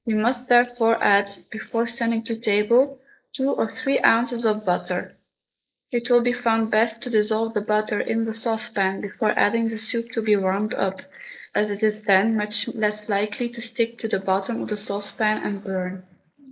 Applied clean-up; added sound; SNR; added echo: neural mask model Resemble Enhance denoiser.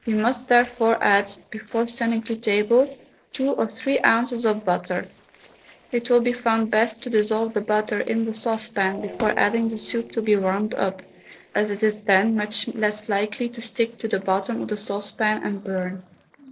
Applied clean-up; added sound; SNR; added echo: neural separator model SepFormer DNS4.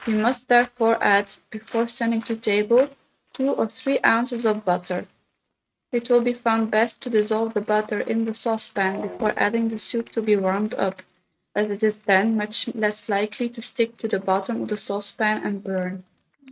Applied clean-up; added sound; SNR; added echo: neural mask model RNNoise.